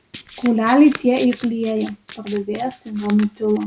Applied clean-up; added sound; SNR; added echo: none; Domestic sounds, home sounds; 20 dB; none.